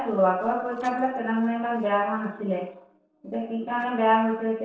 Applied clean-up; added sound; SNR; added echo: neural separator model SepFormer DNS4.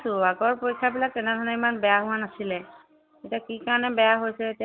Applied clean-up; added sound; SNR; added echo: none; none; none; none.